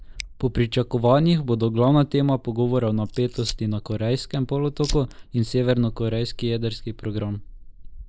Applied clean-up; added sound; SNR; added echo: neural mask model Resemble Enhance denoiser.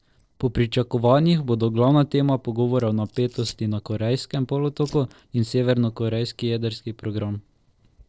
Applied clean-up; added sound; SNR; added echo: neural separator model SepFormer DNS4.